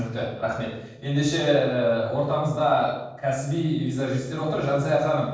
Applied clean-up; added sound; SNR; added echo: neural separator model SepFormer DNS4.